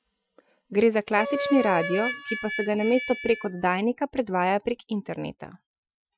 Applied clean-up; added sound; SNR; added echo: classical method Wiener filter.